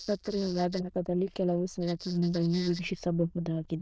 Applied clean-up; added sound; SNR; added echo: neural diffusion model UNIVERSE++.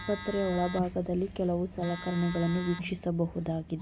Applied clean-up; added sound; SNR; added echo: none; Telephone; 11 dB; none.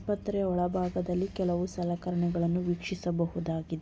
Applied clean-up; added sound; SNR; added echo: none; none; none; none.